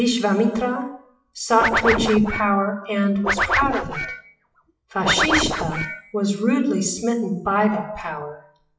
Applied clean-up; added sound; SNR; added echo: classical method WPE with log-MMSE.